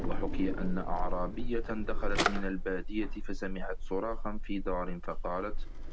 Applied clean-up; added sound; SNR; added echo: none; Drawer open or close; -4 dB; none.